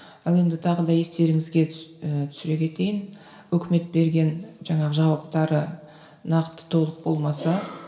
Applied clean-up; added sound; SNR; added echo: none; none; none; reverberation time 0.6 s.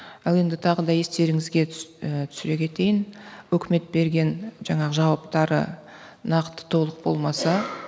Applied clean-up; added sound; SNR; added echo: none; none; none; none.